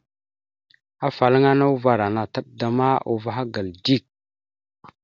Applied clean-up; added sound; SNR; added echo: none; none; none; none.